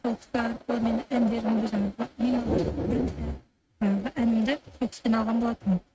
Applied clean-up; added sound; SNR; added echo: neural mask model RNNoise.